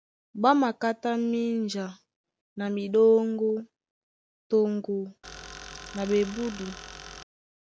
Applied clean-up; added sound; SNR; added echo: none; Tools; 15 dB; none.